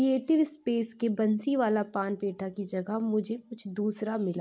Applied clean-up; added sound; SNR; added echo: none; none; none; none.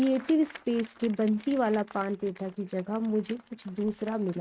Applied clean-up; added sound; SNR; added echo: neural mask model RNNoise.